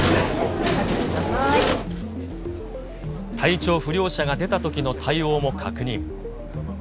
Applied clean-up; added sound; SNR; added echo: none; none; none; none.